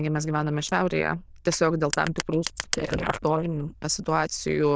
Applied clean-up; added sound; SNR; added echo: neural diffusion model UNIVERSE++.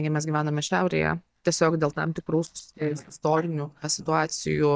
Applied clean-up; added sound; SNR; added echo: neural mask model DeepFilterNet 3.